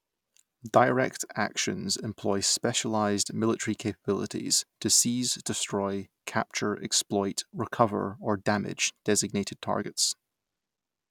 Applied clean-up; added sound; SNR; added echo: none; none; none; none.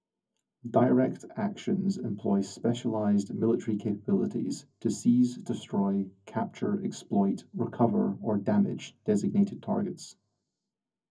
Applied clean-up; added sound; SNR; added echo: none; none; none; reverberation time 0.3 s.